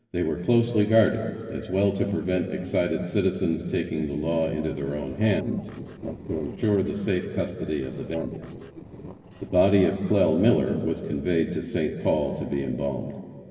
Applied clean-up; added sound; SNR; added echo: neural separator model SepFormer DNS4.